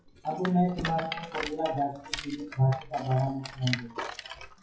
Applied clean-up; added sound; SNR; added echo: classical method WPE with log-MMSE.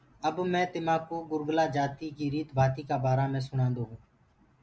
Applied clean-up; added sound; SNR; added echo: none; none; none; none.